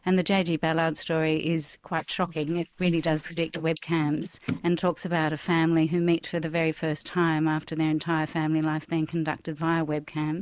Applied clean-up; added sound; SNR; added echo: neural mask model Resemble Enhance denoiser.